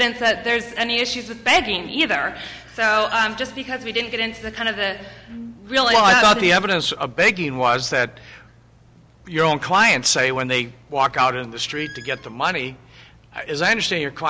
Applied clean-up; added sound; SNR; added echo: none; Brass instrument + Squeak; 19 dB; none.